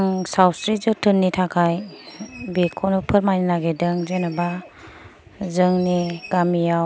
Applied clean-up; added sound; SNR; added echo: none; none; none; none.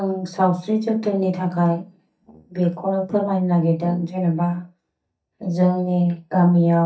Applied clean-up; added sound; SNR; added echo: neural mask model DeepFilterNet 3.